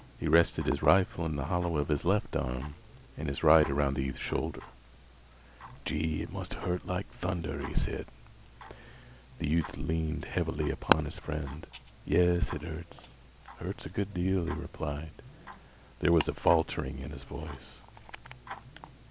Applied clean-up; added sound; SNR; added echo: none; Tick-tock; 12 dB; none.